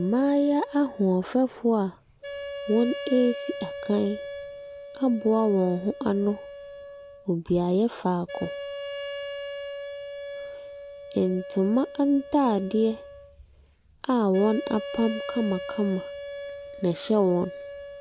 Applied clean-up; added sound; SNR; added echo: none; Wind instrument, woodwind instrument; 12 dB; none.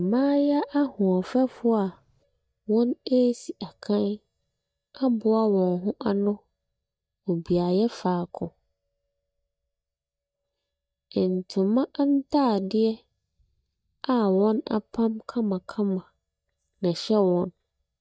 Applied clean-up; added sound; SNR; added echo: neural mask model DeepFilterNet 3.